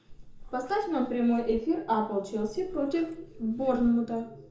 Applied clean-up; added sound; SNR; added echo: none; Meow; 17 dB; reverberation time 0.6 s.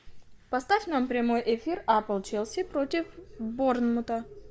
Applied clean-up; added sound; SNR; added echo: none; none; none; none.